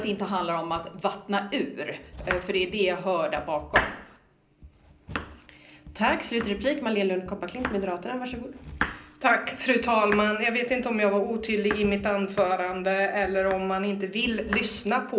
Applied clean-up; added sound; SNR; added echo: none; Domestic sounds, home sounds; 11 dB; reverberation time 0.5 s.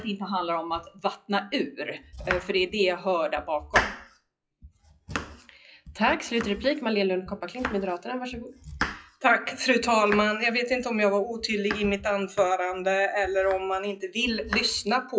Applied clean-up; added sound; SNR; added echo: classical method WPE with log-MMSE.